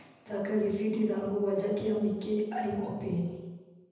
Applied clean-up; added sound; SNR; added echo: none; none; none; reverberation time 1.0 s.